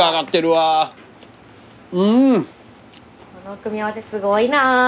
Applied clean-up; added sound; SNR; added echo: none; none; none; none.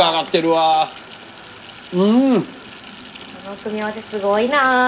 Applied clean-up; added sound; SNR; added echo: none; Sink (filling or washing); 17 dB; reverberation time 1.4 s.